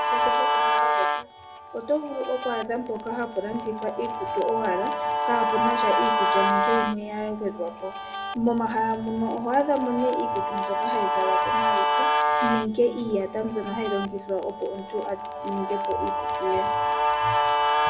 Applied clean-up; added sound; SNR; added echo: none; Guitar; -2 dB; reverberation time 1.7 s.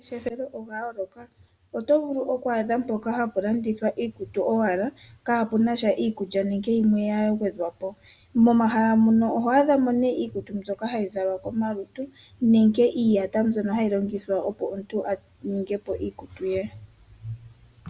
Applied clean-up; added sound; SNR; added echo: none; none; none; none.